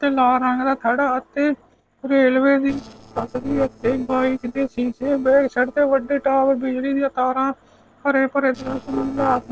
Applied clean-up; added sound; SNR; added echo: neural separator model SepFormer DNS4.